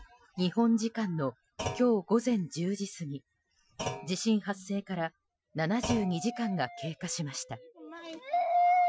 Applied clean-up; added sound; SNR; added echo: classical method Wiener filter.